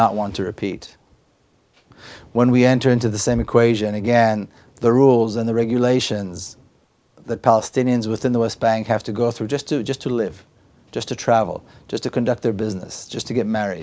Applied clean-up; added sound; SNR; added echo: none; none; none; none.